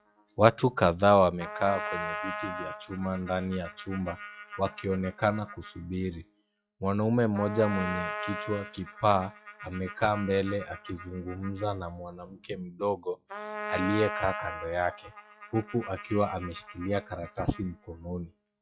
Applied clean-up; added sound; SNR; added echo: classical method log-MMSE.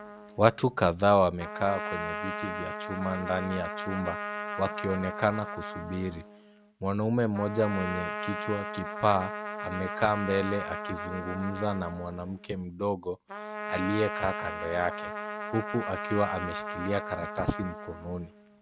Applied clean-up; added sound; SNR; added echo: none; Trumpet; 7 dB; none.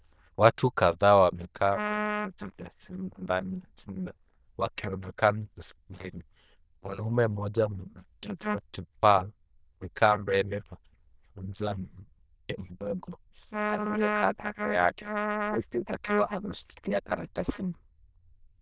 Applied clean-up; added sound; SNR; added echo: neural diffusion model UNIVERSE++.